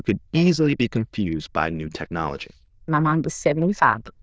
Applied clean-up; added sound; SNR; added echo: neural diffusion model UNIVERSE++.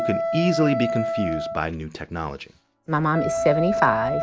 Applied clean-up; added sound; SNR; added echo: none; Wind instrument, woodwind instrument; 2 dB; none.